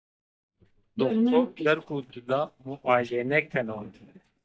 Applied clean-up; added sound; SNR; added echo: neural mask model DeepFilterNet 3.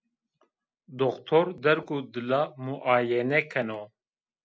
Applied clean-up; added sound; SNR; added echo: none; none; none; none.